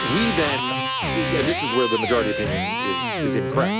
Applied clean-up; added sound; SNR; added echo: none; Electric guitar; -1 dB; none.